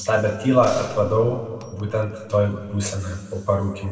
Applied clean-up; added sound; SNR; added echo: none; Gunshot, gunfire; 18 dB; reverberation time 2.0 s.